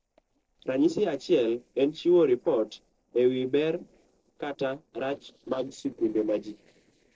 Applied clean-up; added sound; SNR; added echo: neural separator model SepFormer DNS4.